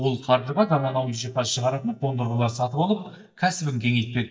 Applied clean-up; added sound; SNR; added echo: neural mask model DeepFilterNet 3.